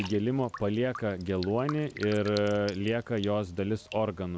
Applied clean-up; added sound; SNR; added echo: none; Raindrop; 17 dB; none.